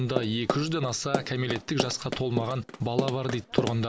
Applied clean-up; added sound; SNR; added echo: none; Run; 4 dB; none.